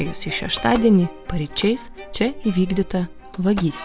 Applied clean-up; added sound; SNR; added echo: none; Slam; 19 dB; none.